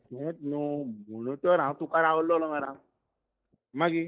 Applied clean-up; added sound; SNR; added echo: neural mask model DeepFilterNet 3.